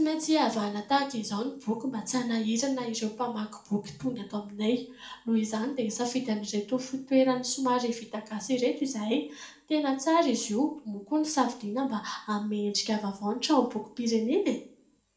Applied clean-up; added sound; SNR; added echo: none; none; none; reverberation time 0.4 s.